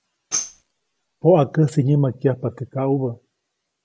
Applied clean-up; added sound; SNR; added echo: none; Tambourine; 11 dB; none.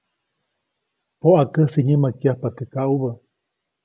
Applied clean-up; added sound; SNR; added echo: none; none; none; none.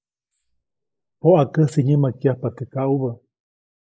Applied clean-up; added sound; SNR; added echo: neural mask model Resemble Enhance denoiser.